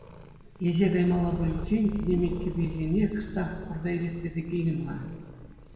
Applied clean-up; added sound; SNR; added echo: none; Purr; 11 dB; reverberation time 1.8 s.